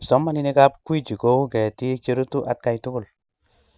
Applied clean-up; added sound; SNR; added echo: none; none; none; none.